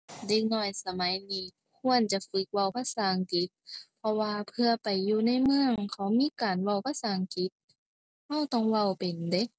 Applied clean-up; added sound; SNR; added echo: none; none; none; none.